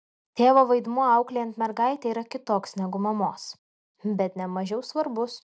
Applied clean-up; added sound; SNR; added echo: none; none; none; none.